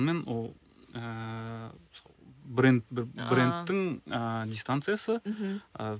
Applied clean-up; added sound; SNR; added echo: none; none; none; none.